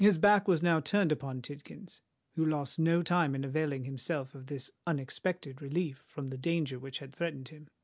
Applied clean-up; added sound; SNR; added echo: none; none; none; none.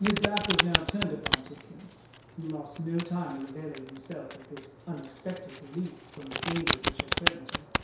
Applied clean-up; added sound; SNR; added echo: none; Domestic sounds, home sounds; -1 dB; reverberation time 0.7 s.